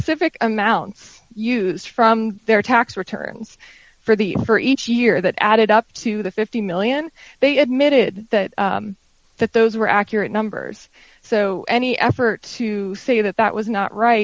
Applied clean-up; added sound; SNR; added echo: none; none; none; none.